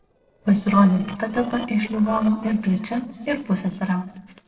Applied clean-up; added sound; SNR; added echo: neural separator model SepFormer DNS4.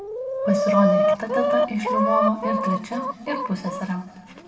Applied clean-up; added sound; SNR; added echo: none; Chicken, rooster; -2 dB; reverberation time 2.0 s.